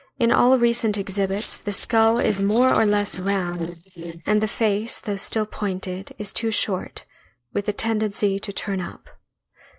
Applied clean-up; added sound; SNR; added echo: neural mask model Resemble Enhance denoiser.